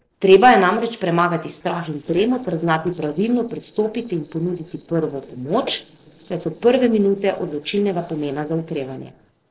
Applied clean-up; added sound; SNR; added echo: neural separator model SepFormer DNS4.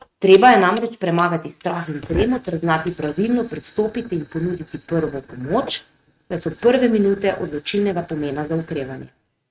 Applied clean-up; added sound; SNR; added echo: neural mask model RNNoise.